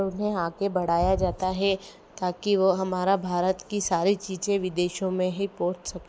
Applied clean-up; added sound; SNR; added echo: none; none; none; none.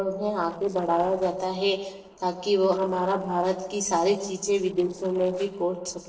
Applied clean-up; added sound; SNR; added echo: neural separator model SepFormer DNS4.